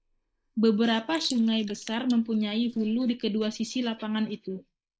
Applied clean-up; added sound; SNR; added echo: neural mask model Resemble Enhance denoiser.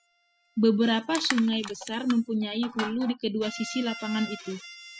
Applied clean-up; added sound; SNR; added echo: classical method spectral subtraction.